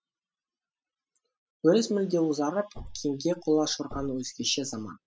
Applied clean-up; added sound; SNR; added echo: classical method spectral subtraction.